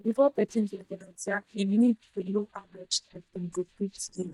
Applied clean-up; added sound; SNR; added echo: neural mask model DeepFilterNet 3.